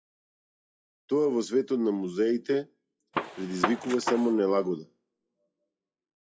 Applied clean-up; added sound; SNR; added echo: classical method WPE with log-MMSE.